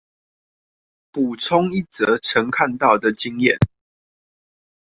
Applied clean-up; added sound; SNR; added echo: none; none; none; none.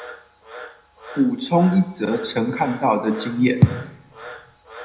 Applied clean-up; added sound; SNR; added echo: none; Frog; 18 dB; reverberation time 0.8 s.